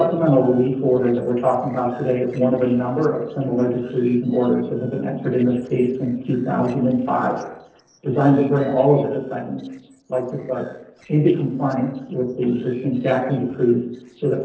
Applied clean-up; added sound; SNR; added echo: neural separator model SepFormer DNS4.